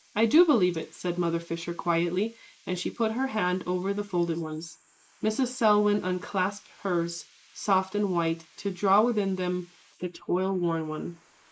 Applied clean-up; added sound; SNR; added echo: neural mask model Resemble Enhance denoiser.